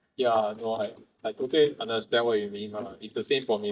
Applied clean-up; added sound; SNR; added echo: neural mask model DeepFilterNet 3.